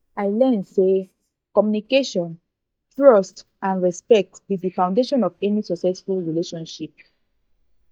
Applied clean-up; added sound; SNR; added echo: neural mask model DeepFilterNet 3.